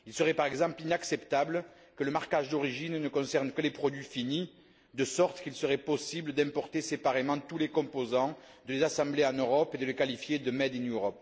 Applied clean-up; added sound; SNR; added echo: none; none; none; none.